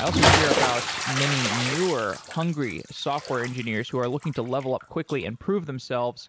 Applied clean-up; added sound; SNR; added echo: none; Bathtub (filling or washing) / Splash, splatter; 0 dB; none.